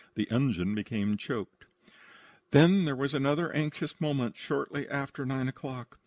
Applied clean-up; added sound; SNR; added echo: none; none; none; none.